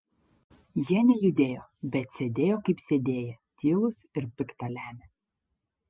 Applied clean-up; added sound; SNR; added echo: none; none; none; none.